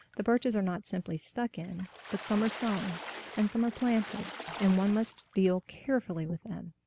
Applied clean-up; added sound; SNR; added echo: none; Water / Splash, splatter; 14 dB; none.